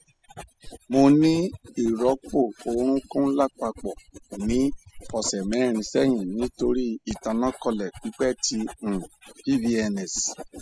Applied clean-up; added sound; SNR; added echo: classical method spectral subtraction.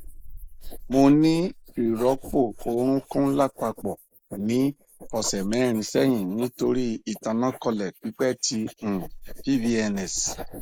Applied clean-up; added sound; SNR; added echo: neural mask model Resemble Enhance denoiser.